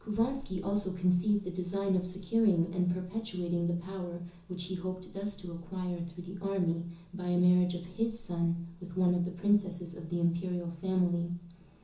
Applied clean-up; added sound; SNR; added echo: none; none; none; reverberation time 0.7 s.